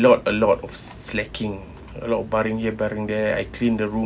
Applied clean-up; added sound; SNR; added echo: none; none; none; none.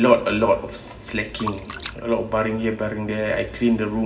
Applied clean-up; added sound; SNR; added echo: none; Splash, splatter; 16 dB; reverberation time 1.1 s.